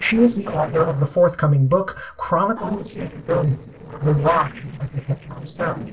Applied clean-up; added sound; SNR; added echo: neural separator model SepFormer DNS4.